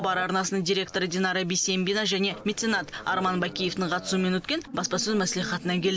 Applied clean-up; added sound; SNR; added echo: none; none; none; none.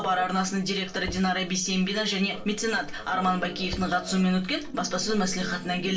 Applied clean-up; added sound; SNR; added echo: none; Knock / Wood; 20 dB; reverberation time 0.3 s.